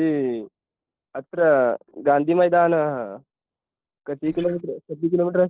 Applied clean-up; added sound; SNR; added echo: neural separator model SepFormer DNS4.